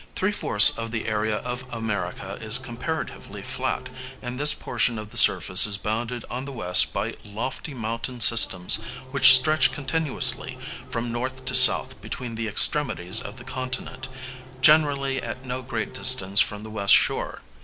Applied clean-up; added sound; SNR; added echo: none; Race car, auto racing / Engine starting; 19 dB; none.